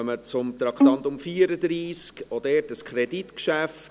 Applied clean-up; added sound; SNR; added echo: none; Bowed string instrument; 0 dB; none.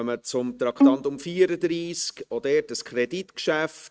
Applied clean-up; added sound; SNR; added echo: neural mask model RNNoise.